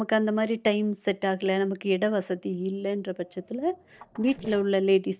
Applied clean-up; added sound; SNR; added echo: neural separator model SepFormer DNS4.